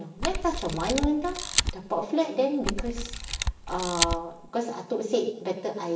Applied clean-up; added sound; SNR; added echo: none; Camera; 1 dB; reverberation time 0.7 s.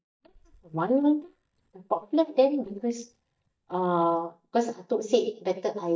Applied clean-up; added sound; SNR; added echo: neural mask model DeepFilterNet 3.